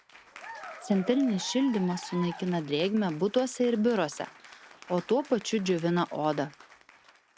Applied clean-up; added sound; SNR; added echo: none; Applause / Cheering; 17 dB; none.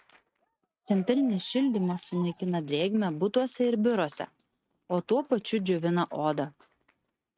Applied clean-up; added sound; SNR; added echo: neural mask model RNNoise.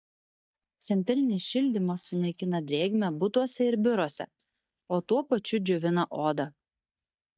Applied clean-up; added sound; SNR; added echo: neural mask model DeepFilterNet 3.